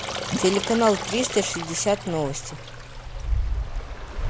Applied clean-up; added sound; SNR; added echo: none; Stream; 3 dB; none.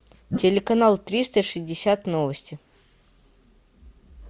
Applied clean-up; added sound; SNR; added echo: none; none; none; none.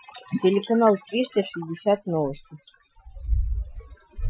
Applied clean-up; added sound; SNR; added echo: classical method Wiener filter.